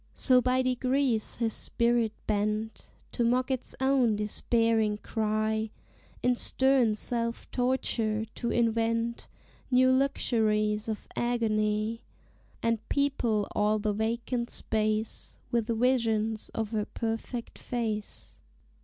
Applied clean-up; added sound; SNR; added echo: none; none; none; none.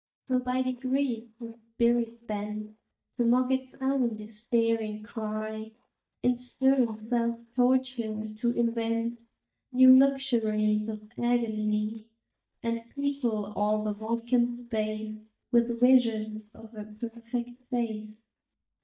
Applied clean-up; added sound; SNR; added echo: neural mask model DeepFilterNet 3.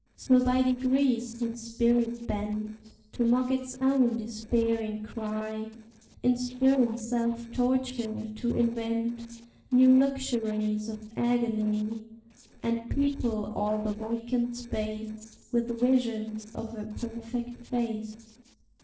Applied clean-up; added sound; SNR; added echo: neural separator model SepFormer DNS4.